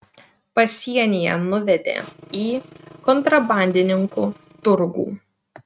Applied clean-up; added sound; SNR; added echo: neural mask model RNNoise.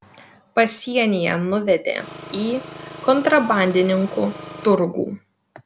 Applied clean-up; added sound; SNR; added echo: none; Engine; 15 dB; none.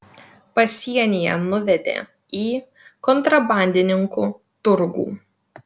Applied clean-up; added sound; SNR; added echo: none; none; none; none.